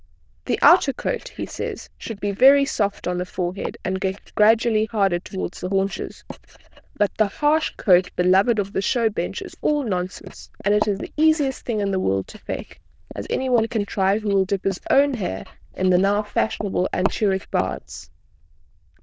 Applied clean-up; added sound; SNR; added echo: neural diffusion model UNIVERSE++.